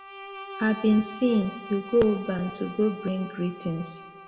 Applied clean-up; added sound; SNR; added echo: none; Bowed string instrument; 15 dB; reverberation time 1.3 s.